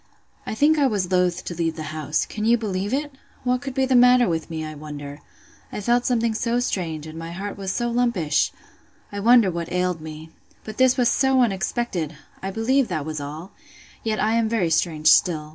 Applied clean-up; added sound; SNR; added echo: none; none; none; none.